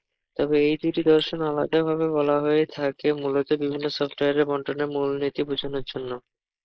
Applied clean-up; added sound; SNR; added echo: neural mask model Resemble Enhance denoiser.